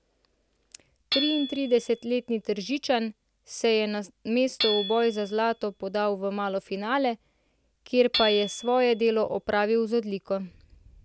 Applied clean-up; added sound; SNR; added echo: none; Hammer / Chink, clink; 10 dB; none.